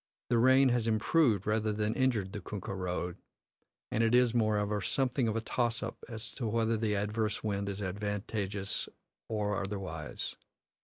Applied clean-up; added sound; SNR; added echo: none; none; none; none.